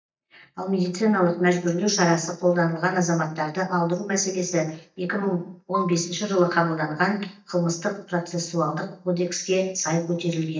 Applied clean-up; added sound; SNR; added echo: neural mask model DeepFilterNet 3.